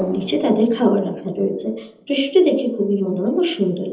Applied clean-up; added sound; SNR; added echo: neural separator model SepFormer DNS4.